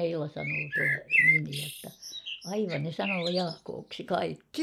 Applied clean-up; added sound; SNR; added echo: neural mask model Resemble Enhance denoiser.